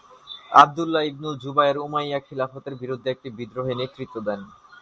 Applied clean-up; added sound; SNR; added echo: none; none; none; none.